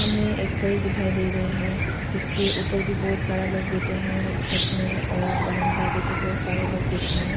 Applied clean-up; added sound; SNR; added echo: none; Cricket / Chicken, rooster; -2 dB; none.